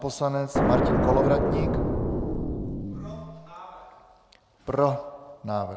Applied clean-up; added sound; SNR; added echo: none; Explosion; -5 dB; none.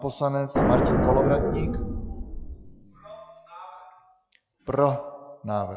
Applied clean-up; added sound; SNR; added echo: classical method log-MMSE.